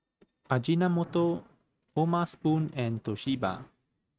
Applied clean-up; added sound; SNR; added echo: neural mask model RNNoise.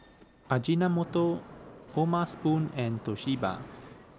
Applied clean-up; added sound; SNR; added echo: none; Mechanisms; 17 dB; none.